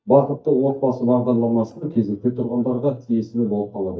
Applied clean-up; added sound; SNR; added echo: neural mask model DeepFilterNet 3.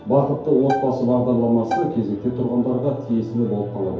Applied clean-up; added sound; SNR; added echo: none; Bowed string instrument; 9 dB; reverberation time 2.4 s.